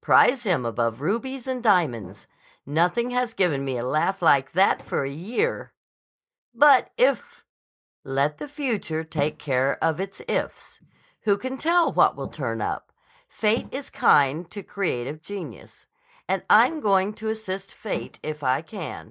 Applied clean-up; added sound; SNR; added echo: neural mask model Resemble Enhance denoiser.